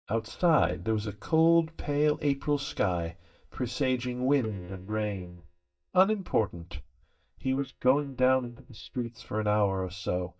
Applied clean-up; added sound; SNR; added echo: neural mask model DeepFilterNet 3.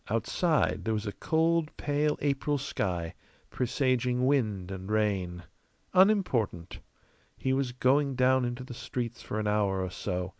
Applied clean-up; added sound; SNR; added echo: none; none; none; none.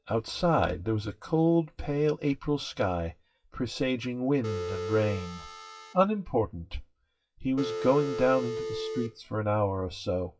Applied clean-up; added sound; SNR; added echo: classical method WPE with log-MMSE.